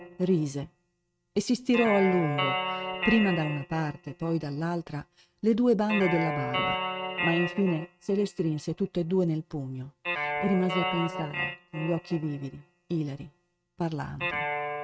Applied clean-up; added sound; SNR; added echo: neural mask model RNNoise.